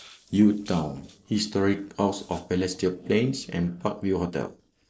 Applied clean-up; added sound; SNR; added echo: neural separator model SepFormer DNS4.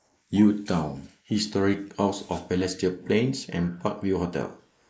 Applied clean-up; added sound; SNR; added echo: neural mask model Resemble Enhance denoiser.